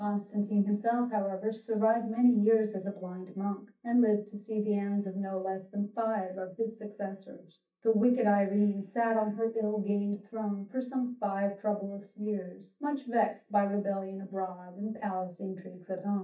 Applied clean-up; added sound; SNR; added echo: neural mask model DeepFilterNet 3.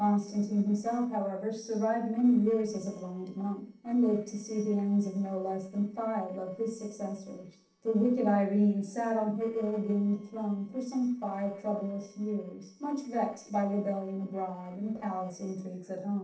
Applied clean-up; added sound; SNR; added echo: neural separator model SepFormer DNS4.